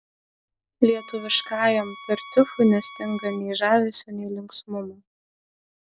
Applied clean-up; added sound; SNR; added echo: none; Bowed string instrument; 18 dB; none.